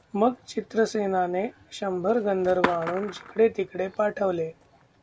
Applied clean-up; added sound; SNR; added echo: none; Skateboard; 12 dB; none.